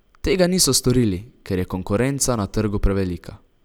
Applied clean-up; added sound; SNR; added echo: none; none; none; none.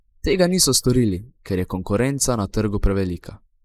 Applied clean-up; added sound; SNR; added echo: neural mask model Resemble Enhance denoiser.